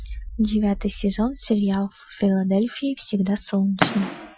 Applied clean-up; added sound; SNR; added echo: classical method Wiener filter.